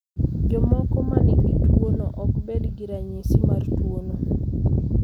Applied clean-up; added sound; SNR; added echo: none; none; none; none.